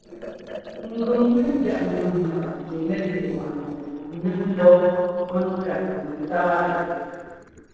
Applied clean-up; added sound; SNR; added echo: neural separator model SepFormer DNS4.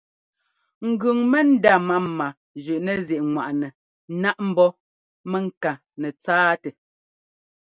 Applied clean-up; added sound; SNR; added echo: none; none; none; none.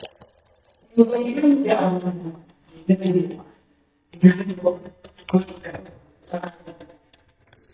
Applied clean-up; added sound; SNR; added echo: neural mask model DeepFilterNet 3.